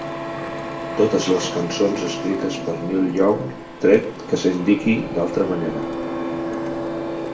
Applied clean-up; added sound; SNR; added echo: none; Printer; 6 dB; reverberation time 0.6 s.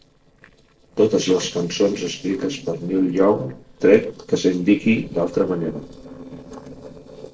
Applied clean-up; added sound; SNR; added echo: neural separator model SepFormer DNS4.